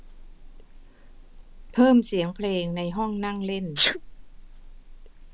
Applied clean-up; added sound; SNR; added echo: none; Sneeze; 4 dB; none.